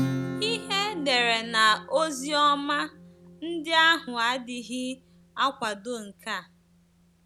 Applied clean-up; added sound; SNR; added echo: none; Acoustic guitar / Strum; 11 dB; none.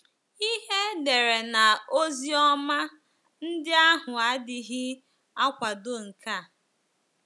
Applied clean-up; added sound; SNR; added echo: none; none; none; none.